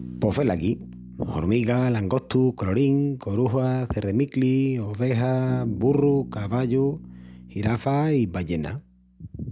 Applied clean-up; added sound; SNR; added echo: none; Bass guitar; 17 dB; none.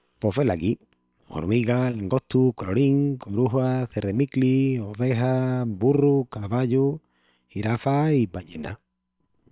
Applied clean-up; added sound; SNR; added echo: neural separator model SepFormer WHAM!.